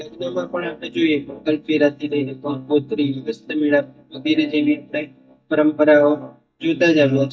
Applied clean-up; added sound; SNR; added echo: neural mask model DeepFilterNet 3.